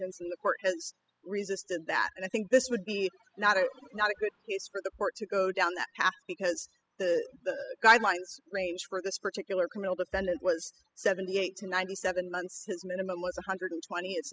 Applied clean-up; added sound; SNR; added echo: classical method spectral subtraction.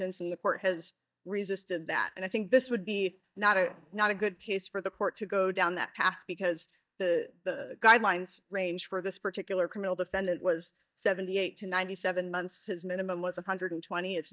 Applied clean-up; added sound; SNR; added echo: neural mask model DeepFilterNet 3.